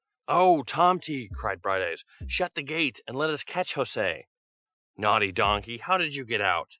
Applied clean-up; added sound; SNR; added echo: classical method Wiener filter.